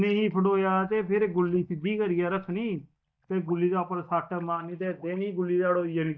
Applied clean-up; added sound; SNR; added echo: neural mask model DeepFilterNet 3.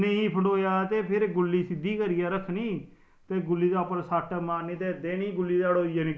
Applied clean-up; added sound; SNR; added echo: none; none; none; none.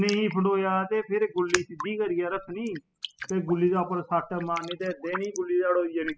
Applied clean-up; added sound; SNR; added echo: classical method spectral subtraction.